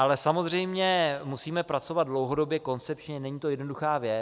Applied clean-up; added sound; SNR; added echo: none; none; none; none.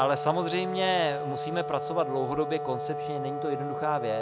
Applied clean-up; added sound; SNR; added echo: none; Wind instrument, woodwind instrument; 4 dB; none.